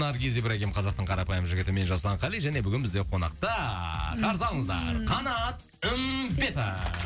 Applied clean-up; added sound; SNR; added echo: none; none; none; none.